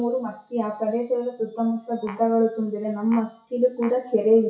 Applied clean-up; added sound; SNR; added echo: classical method WPE with log-MMSE.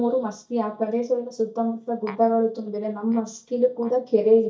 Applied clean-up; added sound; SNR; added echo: neural mask model DeepFilterNet 3.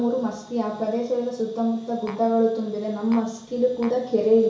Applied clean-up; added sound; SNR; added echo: none; Tap; 19 dB; reverberation time 0.6 s.